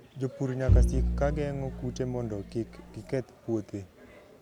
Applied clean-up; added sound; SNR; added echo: none; Bowed string instrument; -5 dB; none.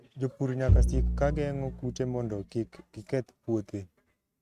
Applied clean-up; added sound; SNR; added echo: neural mask model RNNoise.